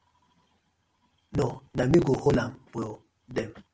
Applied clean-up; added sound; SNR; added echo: none; none; none; none.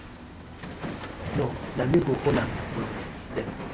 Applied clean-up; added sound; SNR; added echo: none; Hammer; 5 dB; none.